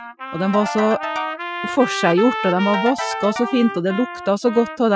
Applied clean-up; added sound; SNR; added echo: classical method Wiener filter.